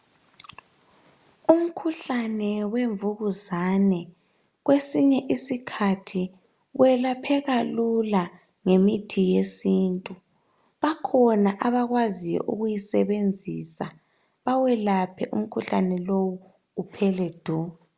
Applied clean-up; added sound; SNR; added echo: none; none; none; none.